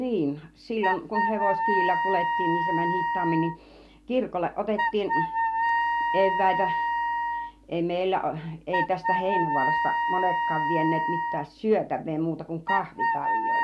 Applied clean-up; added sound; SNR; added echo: none; Wind instrument, woodwind instrument; -1 dB; none.